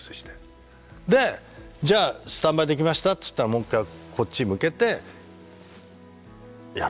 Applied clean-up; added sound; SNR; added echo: none; none; none; none.